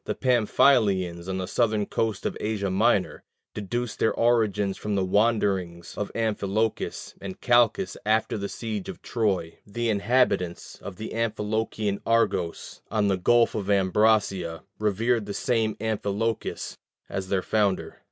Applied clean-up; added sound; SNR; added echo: none; none; none; none.